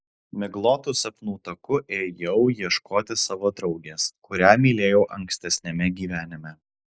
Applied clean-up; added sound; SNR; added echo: neural mask model Resemble Enhance denoiser.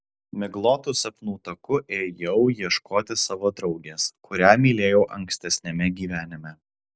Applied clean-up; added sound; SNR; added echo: none; none; none; none.